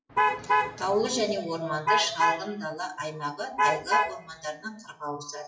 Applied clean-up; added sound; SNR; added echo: classical method WPE with log-MMSE.